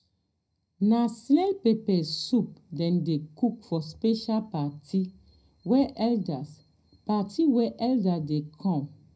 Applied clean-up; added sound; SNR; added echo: none; none; none; reverberation time 0.4 s.